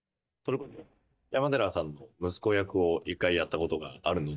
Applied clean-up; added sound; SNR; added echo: neural mask model DeepFilterNet 3.